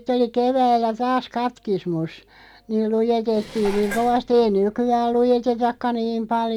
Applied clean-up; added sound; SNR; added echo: none; Car + Dishes, pots, and pans; 16 dB; none.